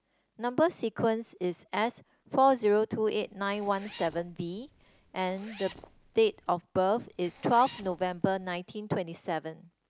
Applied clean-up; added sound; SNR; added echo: none; Zipper (clothing); 19 dB; none.